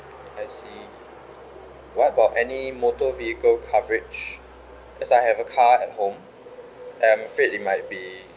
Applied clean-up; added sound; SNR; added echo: none; none; none; none.